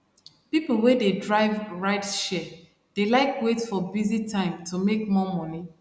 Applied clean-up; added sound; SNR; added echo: none; none; none; none.